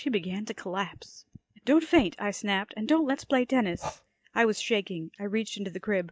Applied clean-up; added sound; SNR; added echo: neural mask model DeepFilterNet 3.